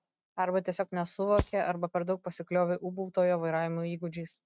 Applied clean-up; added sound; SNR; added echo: neural mask model RNNoise.